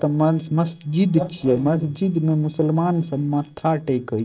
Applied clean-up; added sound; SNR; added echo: neural separator model SepFormer DNS4.